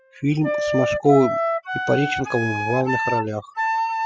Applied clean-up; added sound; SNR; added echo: classical method spectral subtraction.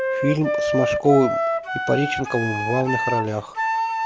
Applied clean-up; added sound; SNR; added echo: none; Wind instrument, woodwind instrument; 1 dB; none.